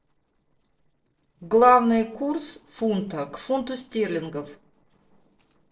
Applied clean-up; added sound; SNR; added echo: neural separator model SepFormer DNS4.